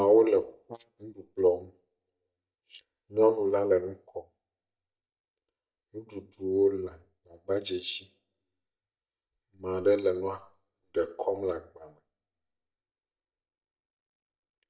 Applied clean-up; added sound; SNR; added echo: neural mask model DeepFilterNet 3.